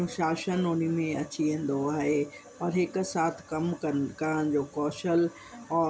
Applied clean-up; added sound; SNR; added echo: none; none; none; none.